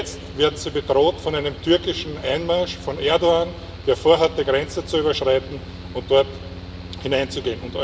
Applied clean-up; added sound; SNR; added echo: none; Mechanical fan; 13 dB; reverberation time 2.4 s.